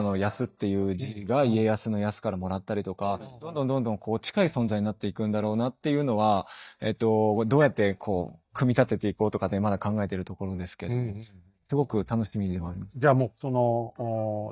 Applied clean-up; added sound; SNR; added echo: neural mask model DeepFilterNet 3.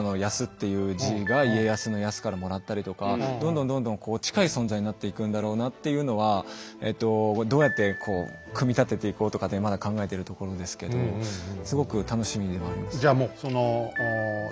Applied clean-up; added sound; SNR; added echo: none; Piano; 15 dB; none.